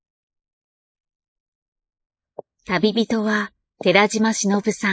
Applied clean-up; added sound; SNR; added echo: neural mask model Resemble Enhance denoiser.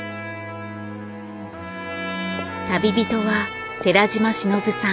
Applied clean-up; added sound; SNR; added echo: none; none; none; none.